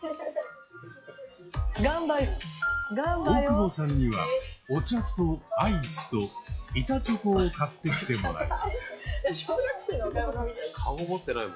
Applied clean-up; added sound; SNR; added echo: classical method log-MMSE.